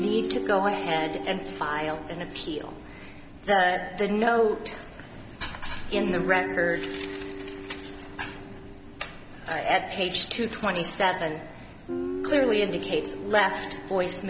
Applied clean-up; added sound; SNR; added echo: none; Guitar; 9 dB; none.